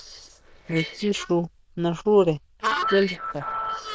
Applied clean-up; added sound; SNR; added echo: neural diffusion model UNIVERSE++.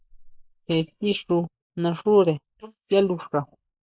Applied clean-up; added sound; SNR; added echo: neural mask model Resemble Enhance denoiser.